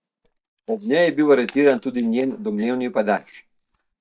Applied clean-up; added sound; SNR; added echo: neural mask model DeepFilterNet 3.